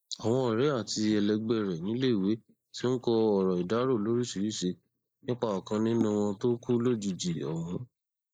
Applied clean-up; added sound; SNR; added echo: neural mask model Resemble Enhance denoiser.